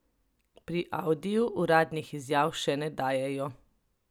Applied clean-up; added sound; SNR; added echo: none; none; none; none.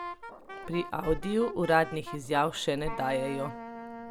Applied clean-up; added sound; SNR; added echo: none; Wind instrument, woodwind instrument + Growling; 10 dB; none.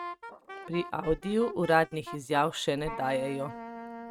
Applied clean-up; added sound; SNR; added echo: neural mask model RNNoise.